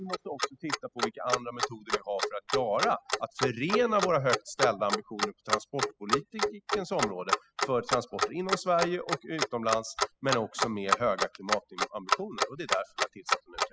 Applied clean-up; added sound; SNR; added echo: classical method spectral subtraction.